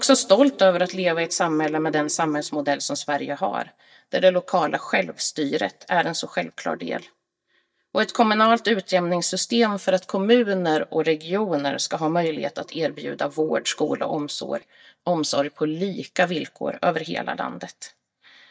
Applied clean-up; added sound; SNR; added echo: neural mask model DeepFilterNet 3.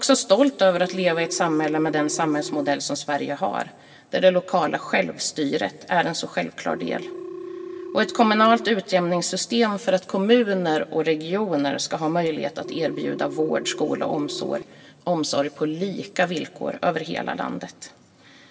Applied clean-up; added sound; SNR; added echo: none; Telephone; 16 dB; reverberation time 1.8 s.